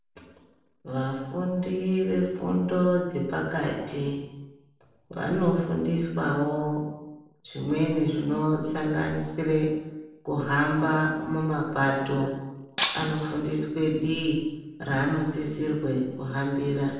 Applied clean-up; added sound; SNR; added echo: none; Shatter; 0 dB; reverberation time 0.9 s.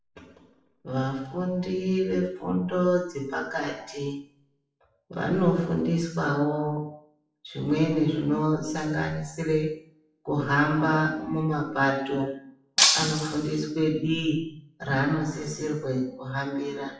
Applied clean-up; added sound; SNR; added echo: classical method WPE with log-MMSE.